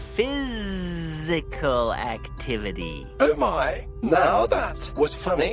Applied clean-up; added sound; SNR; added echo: none; none; none; none.